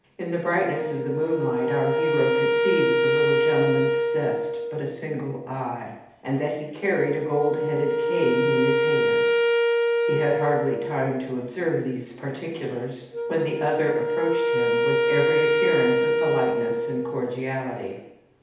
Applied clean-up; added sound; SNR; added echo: none; Wind instrument, woodwind instrument; -3 dB; reverberation time 0.8 s.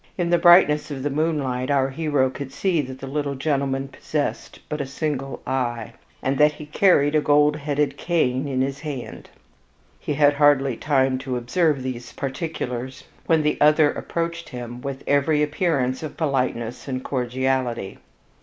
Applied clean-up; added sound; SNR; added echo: none; none; none; none.